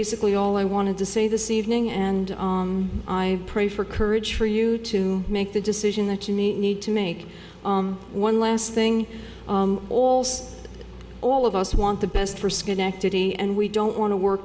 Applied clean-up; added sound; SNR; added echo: none; none; none; none.